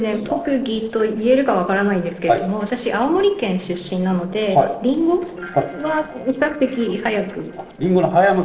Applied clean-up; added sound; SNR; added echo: neural separator model SepFormer DNS4.